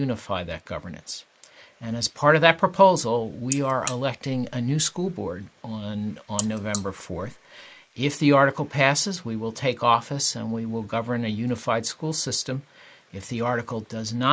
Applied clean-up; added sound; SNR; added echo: neural mask model Resemble Enhance denoiser.